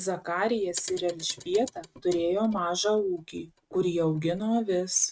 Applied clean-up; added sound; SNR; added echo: neural mask model RNNoise.